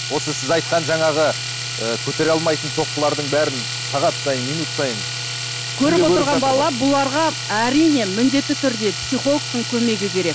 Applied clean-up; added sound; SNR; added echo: none; Domestic sounds, home sounds; 6 dB; none.